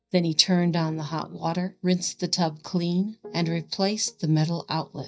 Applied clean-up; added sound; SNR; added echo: neural mask model DeepFilterNet 3.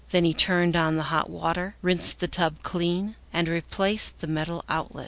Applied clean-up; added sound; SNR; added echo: none; none; none; none.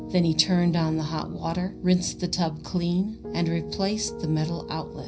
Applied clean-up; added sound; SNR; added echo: none; Piano; 12 dB; reverberation time 0.4 s.